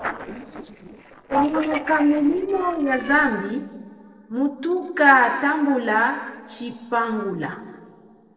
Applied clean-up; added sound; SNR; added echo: neural separator model SepFormer DNS4.